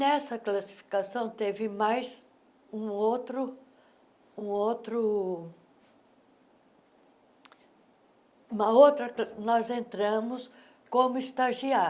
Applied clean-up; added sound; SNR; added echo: none; none; none; none.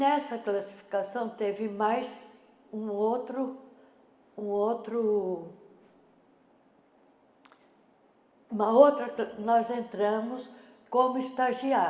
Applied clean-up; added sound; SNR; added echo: none; none; none; reverberation time 1.5 s.